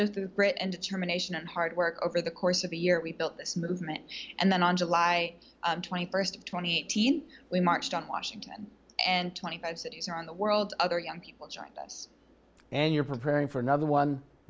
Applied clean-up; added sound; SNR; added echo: none; none; none; none.